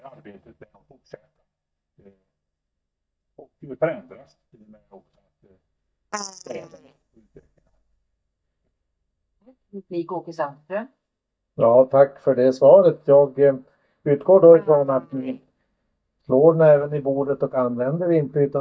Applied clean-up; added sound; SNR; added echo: neural mask model DeepFilterNet 3.